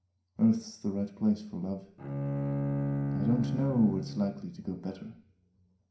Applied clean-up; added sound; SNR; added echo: none; Bowed string instrument; 2 dB; reverberation time 0.5 s.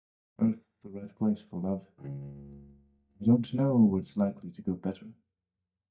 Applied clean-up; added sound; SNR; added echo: neural mask model DeepFilterNet 3.